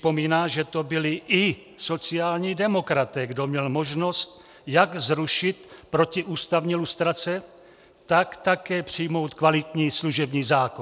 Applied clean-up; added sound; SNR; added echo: none; none; none; none.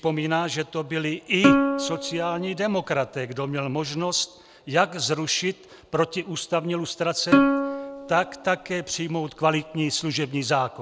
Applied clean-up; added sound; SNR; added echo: none; Plucked string instrument; 0 dB; none.